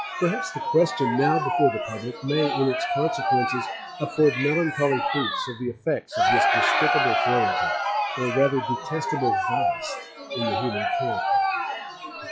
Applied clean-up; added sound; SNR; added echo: classical method log-MMSE.